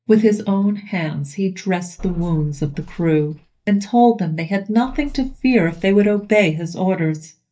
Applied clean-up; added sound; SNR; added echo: neural mask model DeepFilterNet 3.